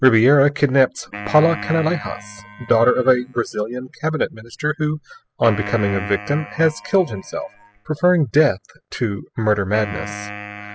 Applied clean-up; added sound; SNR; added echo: classical method spectral subtraction.